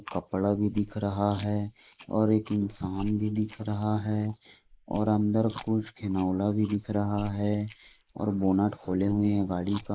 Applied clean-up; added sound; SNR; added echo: neural mask model Resemble Enhance denoiser.